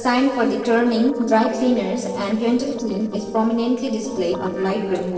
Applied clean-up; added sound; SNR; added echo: neural separator model SepFormer DNS4.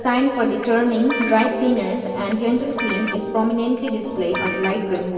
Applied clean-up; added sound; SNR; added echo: none; Guitar; 8 dB; reverberation time 2.4 s.